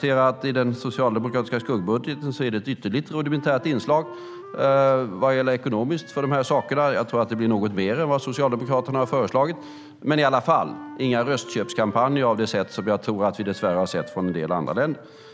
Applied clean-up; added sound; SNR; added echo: none; Wind instrument, woodwind instrument; 19 dB; none.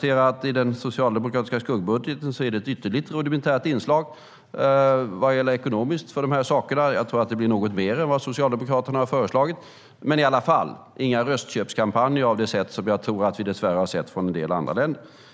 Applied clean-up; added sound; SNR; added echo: none; none; none; none.